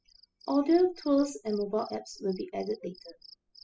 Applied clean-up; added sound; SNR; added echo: classical method spectral subtraction.